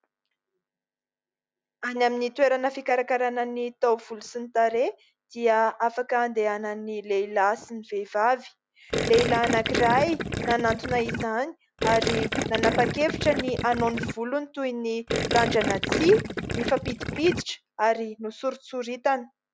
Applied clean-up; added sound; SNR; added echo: none; Gurgling; 2 dB; none.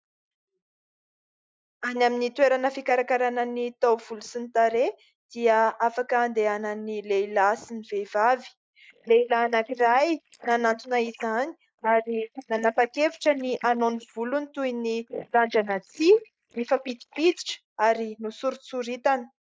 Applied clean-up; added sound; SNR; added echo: neural mask model Resemble Enhance denoiser.